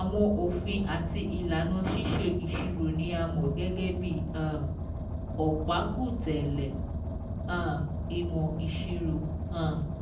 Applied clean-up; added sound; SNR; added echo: none; Car; 2 dB; reverberation time 0.6 s.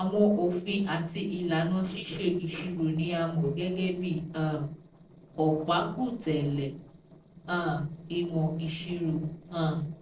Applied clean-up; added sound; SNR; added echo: neural separator model SepFormer DNS4.